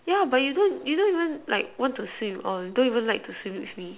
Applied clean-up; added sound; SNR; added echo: none; none; none; none.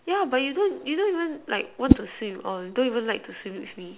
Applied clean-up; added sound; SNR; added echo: none; Whoosh, swoosh, swish; 0 dB; none.